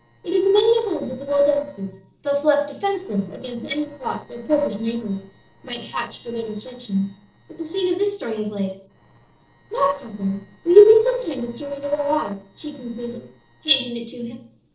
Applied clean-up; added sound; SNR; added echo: neural separator model SepFormer DNS4.